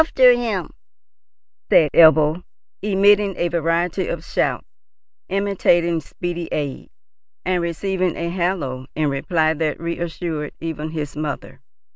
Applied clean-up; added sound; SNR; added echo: none; none; none; none.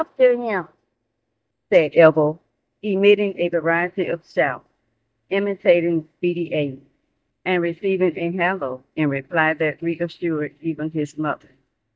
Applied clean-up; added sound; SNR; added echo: neural mask model DeepFilterNet 3.